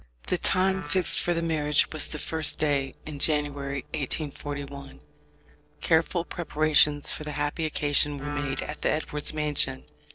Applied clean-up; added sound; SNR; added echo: neural separator model SepFormer DNS4.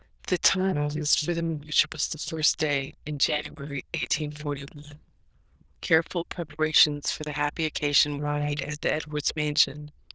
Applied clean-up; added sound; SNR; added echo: neural diffusion model UNIVERSE++.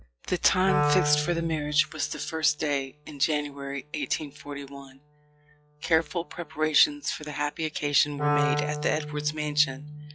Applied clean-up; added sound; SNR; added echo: classical method log-MMSE.